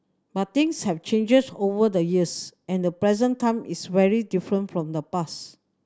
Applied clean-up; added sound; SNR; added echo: none; none; none; none.